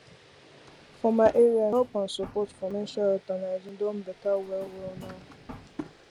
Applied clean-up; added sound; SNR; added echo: none; Drawer open or close / Wood + Drawer open or close; 19 dB; none.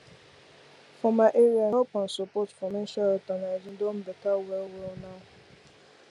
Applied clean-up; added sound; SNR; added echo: none; none; none; none.